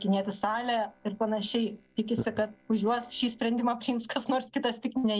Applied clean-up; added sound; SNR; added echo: neural separator model SepFormer DNS4.